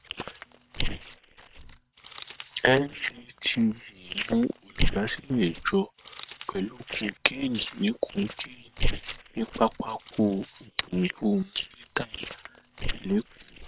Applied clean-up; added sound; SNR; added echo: neural separator model SepFormer WHAM!.